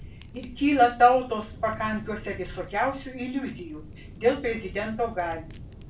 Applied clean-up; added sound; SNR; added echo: none; Fire; 15 dB; reverberation time 0.3 s.